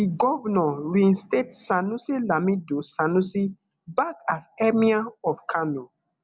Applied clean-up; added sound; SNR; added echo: none; none; none; none.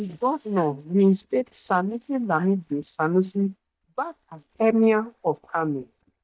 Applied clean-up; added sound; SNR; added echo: neural mask model DeepFilterNet 3.